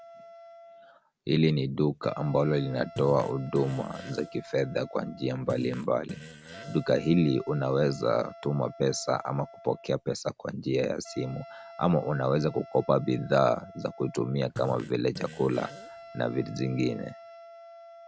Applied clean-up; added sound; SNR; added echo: none; Fart + Wind instrument, woodwind instrument; 18 dB; none.